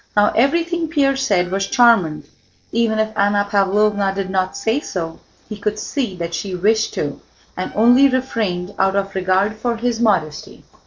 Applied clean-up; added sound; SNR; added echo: neural separator model SepFormer DNS4.